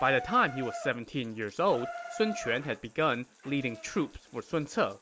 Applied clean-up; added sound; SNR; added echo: none; Bathtub (filling or washing) / Water tap, faucet; 13 dB; none.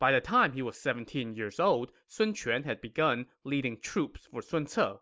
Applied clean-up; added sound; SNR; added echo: none; none; none; none.